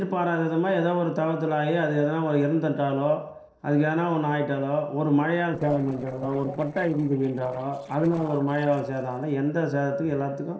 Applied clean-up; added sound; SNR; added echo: neural separator model SepFormer DNS4.